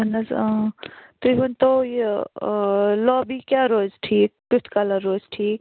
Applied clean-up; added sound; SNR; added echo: none; none; none; none.